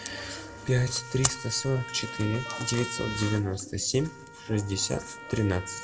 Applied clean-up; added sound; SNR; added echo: none; Trumpet; 12 dB; reverberation time 1.0 s.